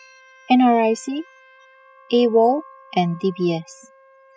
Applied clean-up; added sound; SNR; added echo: classical method spectral subtraction.